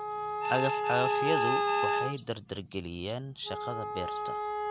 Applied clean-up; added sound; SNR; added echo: none; Alarm + Wind instrument, woodwind instrument; -3 dB; none.